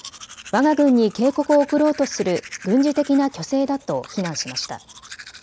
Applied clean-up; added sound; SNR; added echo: none; Domestic sounds, home sounds; 19 dB; none.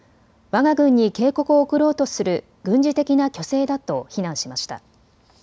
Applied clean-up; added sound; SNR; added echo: none; none; none; none.